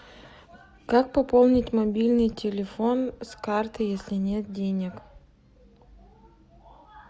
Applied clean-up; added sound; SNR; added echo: none; none; none; none.